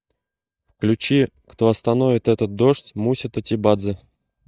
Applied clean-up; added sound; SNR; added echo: neural mask model DeepFilterNet 3.